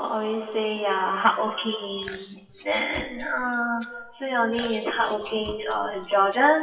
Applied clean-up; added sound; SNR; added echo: classical method WPE with log-MMSE.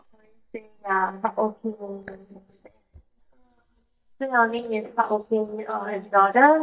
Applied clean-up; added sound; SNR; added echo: neural mask model DeepFilterNet 3.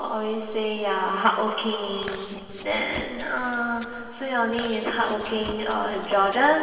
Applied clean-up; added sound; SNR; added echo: none; Chewing, mastication; 16 dB; reverberation time 2.4 s.